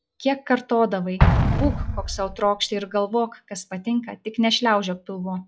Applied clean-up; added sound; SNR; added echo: classical method log-MMSE.